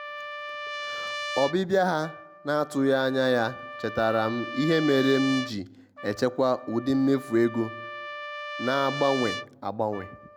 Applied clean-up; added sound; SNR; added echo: none; Trumpet; 10 dB; none.